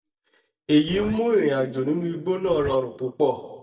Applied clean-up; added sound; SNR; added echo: neural mask model DeepFilterNet 3.